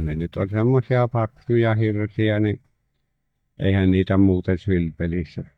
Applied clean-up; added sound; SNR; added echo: neural mask model DeepFilterNet 3.